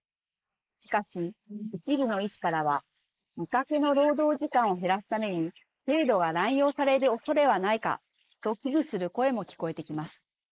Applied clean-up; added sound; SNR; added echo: neural mask model Resemble Enhance denoiser.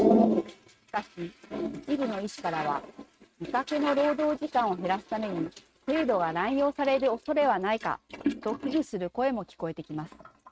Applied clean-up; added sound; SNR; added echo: neural mask model RNNoise.